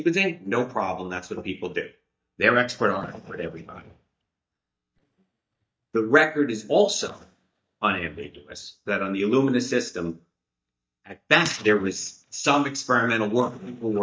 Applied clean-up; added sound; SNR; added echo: neural mask model DeepFilterNet 3.